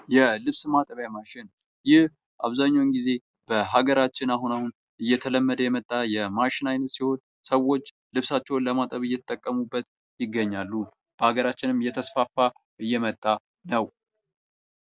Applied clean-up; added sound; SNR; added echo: none; none; none; none.